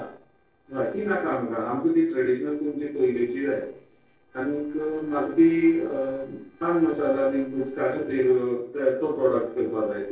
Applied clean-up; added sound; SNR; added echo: neural separator model SepFormer DNS4.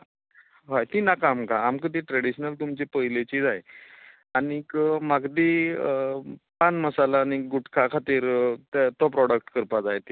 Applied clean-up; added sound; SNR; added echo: none; none; none; none.